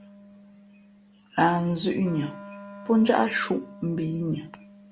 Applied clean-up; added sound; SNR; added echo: none; Wind instrument, woodwind instrument; 19 dB; none.